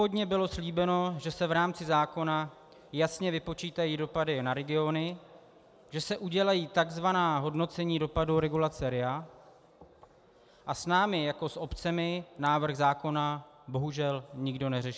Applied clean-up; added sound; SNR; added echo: none; none; none; none.